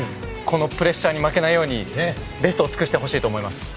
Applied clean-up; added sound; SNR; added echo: none; Rattle / Rattle (instrument); 14 dB; none.